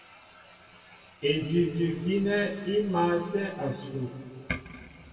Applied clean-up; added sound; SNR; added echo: none; none; none; reverberation time 2.1 s.